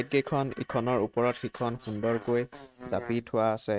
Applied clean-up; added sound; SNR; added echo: neural mask model RNNoise.